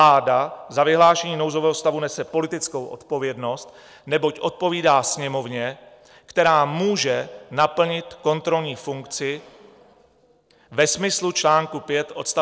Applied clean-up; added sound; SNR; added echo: none; none; none; none.